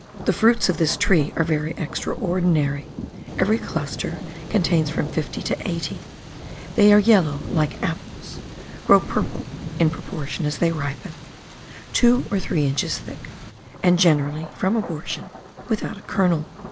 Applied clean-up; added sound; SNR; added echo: none; Thunder; 12 dB; none.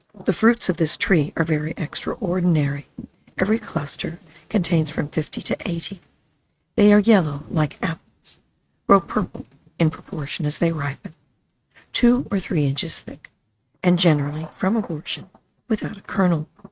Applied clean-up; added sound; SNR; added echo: neural mask model RNNoise.